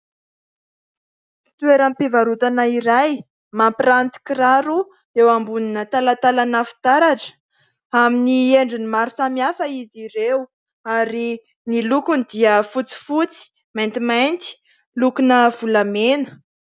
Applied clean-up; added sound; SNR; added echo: none; none; none; none.